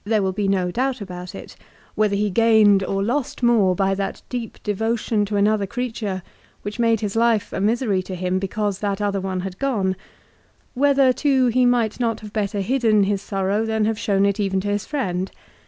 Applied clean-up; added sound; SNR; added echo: none; none; none; none.